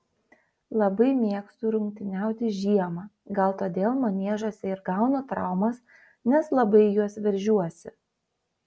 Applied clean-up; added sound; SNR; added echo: none; none; none; none.